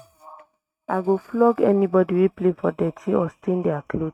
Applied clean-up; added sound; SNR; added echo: neural mask model RNNoise.